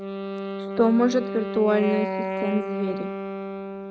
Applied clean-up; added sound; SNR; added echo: neural mask model RNNoise.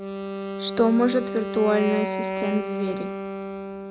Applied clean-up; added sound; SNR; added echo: none; Wind instrument, woodwind instrument; 5 dB; none.